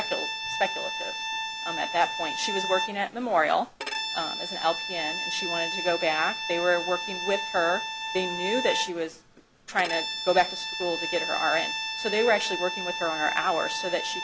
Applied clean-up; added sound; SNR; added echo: none; Bowed string instrument; 4 dB; none.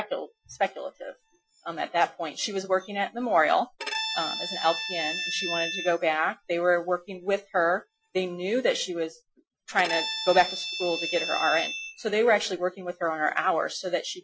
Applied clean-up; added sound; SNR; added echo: classical method Wiener filter.